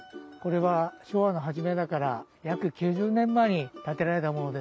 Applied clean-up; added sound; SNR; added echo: none; none; none; none.